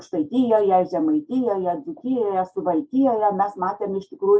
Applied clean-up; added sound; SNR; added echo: none; none; none; none.